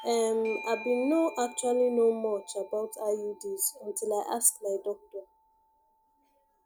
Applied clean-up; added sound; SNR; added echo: none; Bell / Doorbell; 18 dB; none.